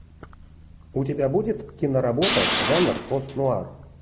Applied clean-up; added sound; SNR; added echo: none; Tools; 2 dB; none.